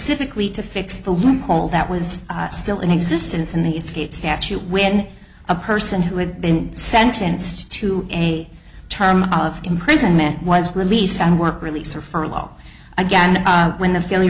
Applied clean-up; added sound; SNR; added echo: none; none; none; none.